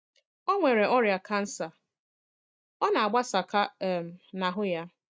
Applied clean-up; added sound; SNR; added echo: none; none; none; none.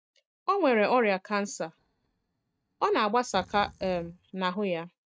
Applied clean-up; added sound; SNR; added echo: neural mask model RNNoise.